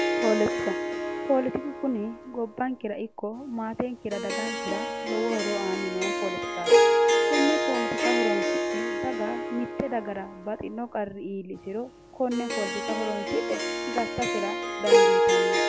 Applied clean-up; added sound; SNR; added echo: none; Harp; -4 dB; none.